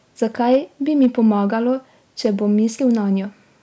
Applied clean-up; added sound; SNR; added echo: none; none; none; none.